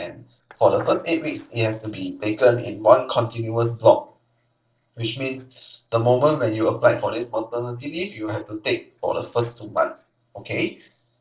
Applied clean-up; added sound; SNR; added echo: neural separator model SepFormer DNS4.